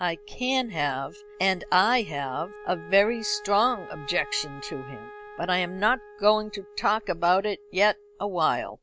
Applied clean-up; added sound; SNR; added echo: none; Wind instrument, woodwind instrument; 18 dB; none.